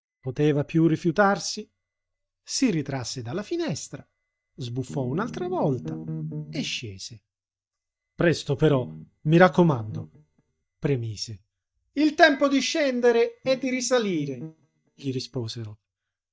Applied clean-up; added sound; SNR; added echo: neural mask model DeepFilterNet 3.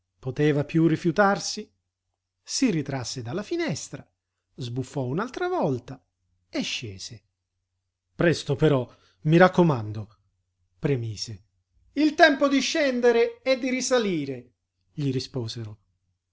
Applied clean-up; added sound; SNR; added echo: none; none; none; none.